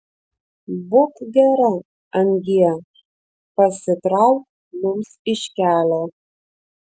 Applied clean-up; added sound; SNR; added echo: none; none; none; none.